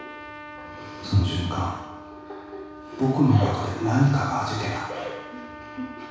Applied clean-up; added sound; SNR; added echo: none; Trumpet; 15 dB; reverberation time 1.1 s.